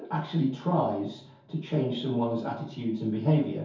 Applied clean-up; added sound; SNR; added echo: none; none; none; reverberation time 0.6 s.